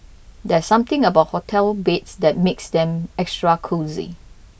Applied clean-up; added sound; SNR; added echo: none; none; none; none.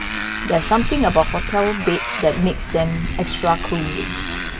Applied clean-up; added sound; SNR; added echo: none; Motorcycle; 4 dB; none.